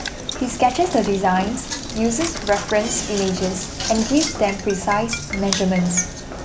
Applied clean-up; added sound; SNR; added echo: none; Knock; 7 dB; none.